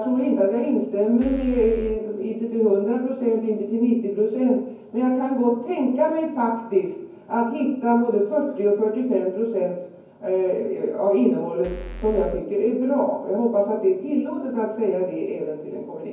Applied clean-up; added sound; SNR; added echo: none; Bass drum / Keyboard (musical); 11 dB; reverberation time 0.9 s.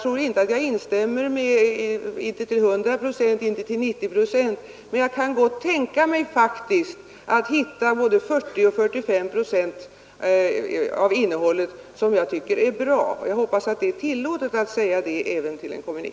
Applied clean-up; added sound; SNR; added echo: none; none; none; none.